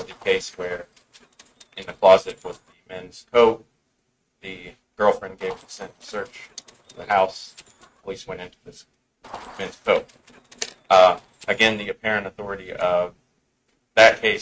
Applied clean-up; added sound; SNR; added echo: neural mask model RNNoise.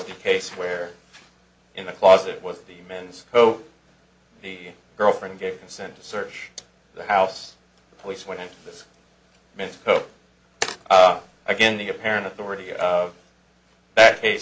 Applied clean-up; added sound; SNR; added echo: none; none; none; none.